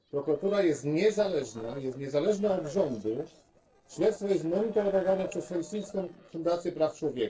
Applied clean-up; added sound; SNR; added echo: neural separator model SepFormer DNS4.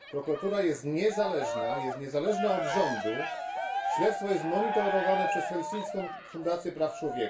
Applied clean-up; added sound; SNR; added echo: none; Cheering; 3 dB; reverberation time 0.3 s.